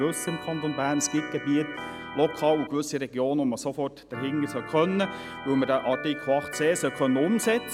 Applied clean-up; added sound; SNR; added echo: none; Organ; 12 dB; none.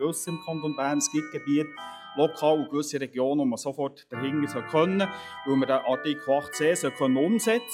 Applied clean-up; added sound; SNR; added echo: classical method log-MMSE.